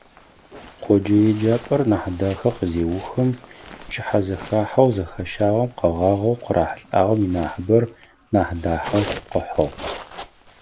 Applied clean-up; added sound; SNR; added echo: none; Zipper (clothing); 17 dB; none.